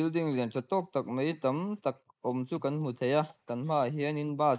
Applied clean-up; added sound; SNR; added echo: neural mask model Resemble Enhance denoiser.